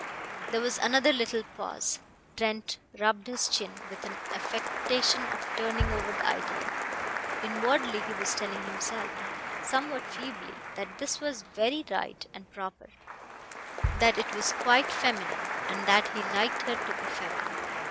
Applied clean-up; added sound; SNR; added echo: none; Bass drum + Applause; 3 dB; none.